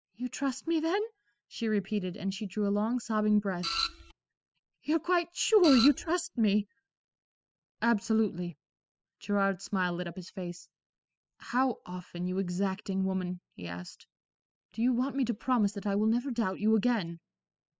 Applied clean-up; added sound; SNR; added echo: classical method spectral subtraction.